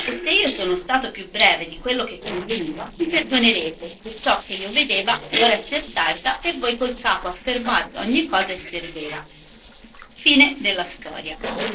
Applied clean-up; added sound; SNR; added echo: neural separator model SepFormer DNS4.